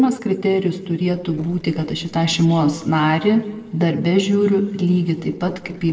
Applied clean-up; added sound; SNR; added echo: neural separator model SepFormer DNS4.